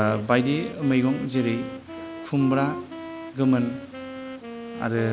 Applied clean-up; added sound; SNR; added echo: none; Wind instrument, woodwind instrument; 11 dB; none.